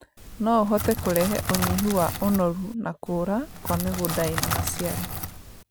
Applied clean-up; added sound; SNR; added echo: none; Crackle; 5 dB; none.